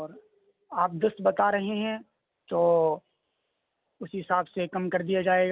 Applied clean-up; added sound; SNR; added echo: none; none; none; none.